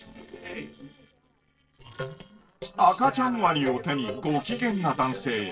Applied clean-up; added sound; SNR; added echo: neural separator model SepFormer DNS4.